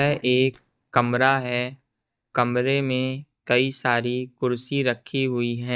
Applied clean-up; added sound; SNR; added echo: neural mask model DeepFilterNet 3.